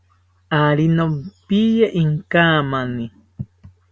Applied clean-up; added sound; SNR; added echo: none; none; none; none.